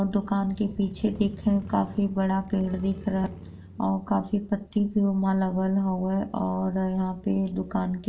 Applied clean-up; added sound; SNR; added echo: none; Motorcycle / Crow; 19 dB; reverberation time 0.4 s.